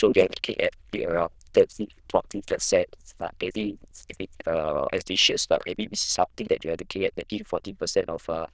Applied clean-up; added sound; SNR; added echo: neural diffusion model UNIVERSE++.